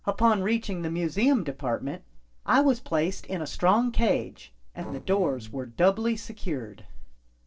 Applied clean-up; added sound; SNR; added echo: neural separator model SepFormer DNS4.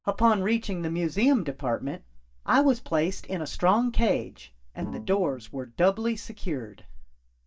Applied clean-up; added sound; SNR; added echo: neural mask model DeepFilterNet 3.